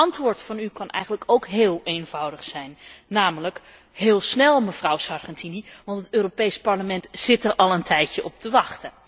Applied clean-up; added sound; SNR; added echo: none; none; none; none.